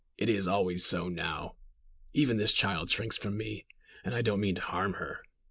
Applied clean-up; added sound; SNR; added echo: neural mask model Resemble Enhance denoiser.